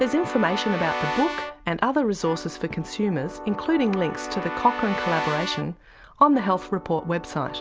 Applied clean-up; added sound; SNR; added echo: none; Keyboard (musical) / Brass instrument; 8 dB; none.